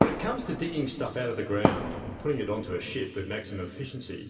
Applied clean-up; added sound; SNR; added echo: none; Fireworks; -1 dB; reverberation time 2.4 s.